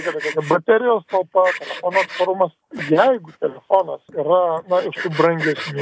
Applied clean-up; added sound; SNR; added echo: neural mask model Resemble Enhance denoiser.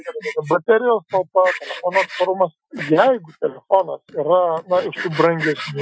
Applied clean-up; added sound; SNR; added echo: classical method Wiener filter.